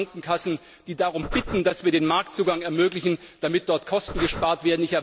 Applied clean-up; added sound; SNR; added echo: none; Breathing; 6 dB; none.